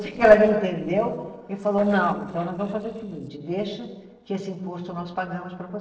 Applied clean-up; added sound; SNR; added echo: neural separator model SepFormer DNS4.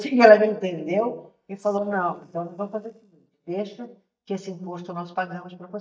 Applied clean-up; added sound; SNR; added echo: neural mask model DeepFilterNet 3.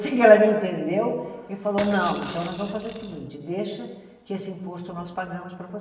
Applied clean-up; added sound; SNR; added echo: none; Rattle / Rattle (instrument); 7 dB; reverberation time 1.2 s.